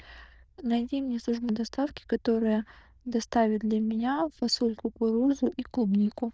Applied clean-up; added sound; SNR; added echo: neural diffusion model UNIVERSE++.